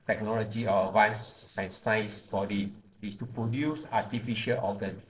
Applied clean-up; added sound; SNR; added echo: neural separator model SepFormer DNS4.